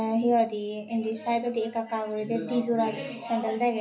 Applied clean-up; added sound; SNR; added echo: none; none; none; reverberation time 0.3 s.